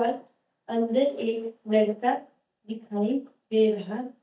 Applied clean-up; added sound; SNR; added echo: neural mask model DeepFilterNet 3.